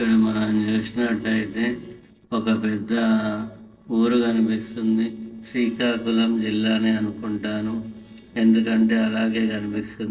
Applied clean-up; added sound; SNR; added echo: neural separator model SepFormer DNS4.